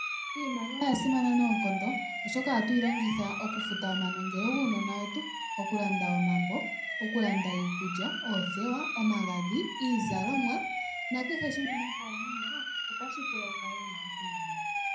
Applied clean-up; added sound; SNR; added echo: none; Siren; 3 dB; reverberation time 0.5 s.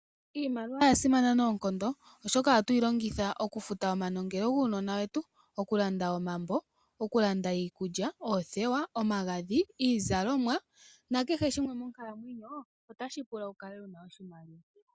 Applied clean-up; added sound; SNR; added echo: none; none; none; none.